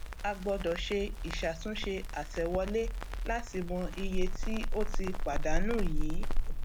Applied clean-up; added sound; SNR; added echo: none; Crackle; -4 dB; none.